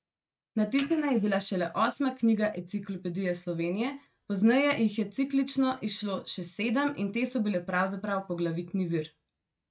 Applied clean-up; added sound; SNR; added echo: neural mask model RNNoise.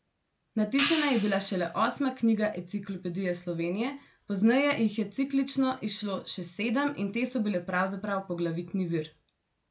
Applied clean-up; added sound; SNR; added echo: none; Hi-hat; 7 dB; none.